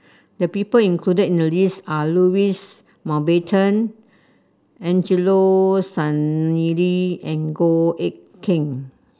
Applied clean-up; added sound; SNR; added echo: none; none; none; none.